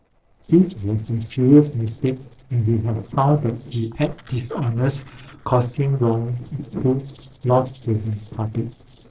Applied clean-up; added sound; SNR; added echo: neural separator model SepFormer DNS4.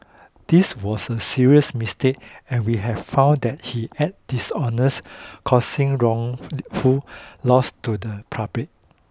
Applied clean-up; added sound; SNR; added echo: none; none; none; none.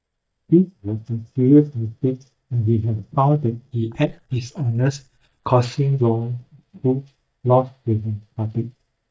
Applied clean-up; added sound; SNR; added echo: neural mask model DeepFilterNet 3.